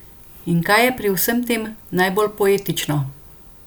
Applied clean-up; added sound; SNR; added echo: none; none; none; none.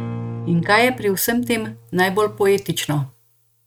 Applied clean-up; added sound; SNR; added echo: neural mask model RNNoise.